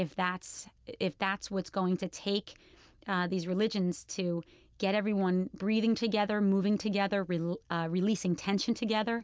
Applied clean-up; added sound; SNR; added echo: none; none; none; none.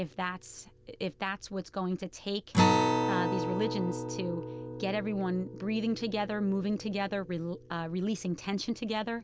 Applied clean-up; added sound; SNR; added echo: none; Acoustic guitar; 1 dB; none.